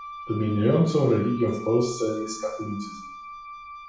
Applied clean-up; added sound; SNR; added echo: none; Wind instrument, woodwind instrument; 15 dB; reverberation time 0.6 s.